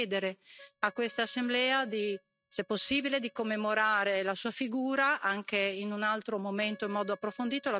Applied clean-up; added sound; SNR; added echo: neural mask model RNNoise.